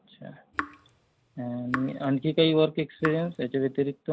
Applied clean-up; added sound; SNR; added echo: none; Raindrop / Drip; 12 dB; none.